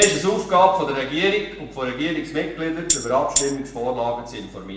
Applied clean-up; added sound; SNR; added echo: none; Tambourine; 1 dB; reverberation time 0.7 s.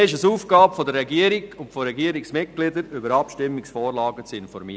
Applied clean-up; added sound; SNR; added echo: none; none; none; none.